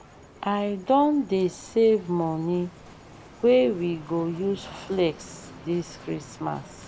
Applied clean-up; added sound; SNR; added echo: none; Bicycle; 20 dB; none.